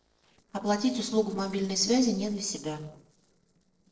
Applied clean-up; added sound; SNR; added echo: neural separator model SepFormer DNS4.